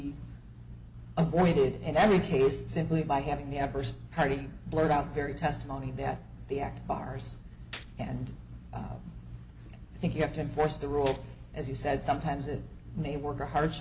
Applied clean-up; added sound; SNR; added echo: none; Gunshot, gunfire; 20 dB; none.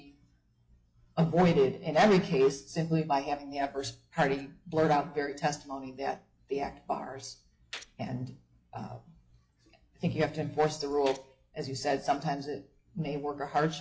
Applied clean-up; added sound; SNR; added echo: classical method log-MMSE.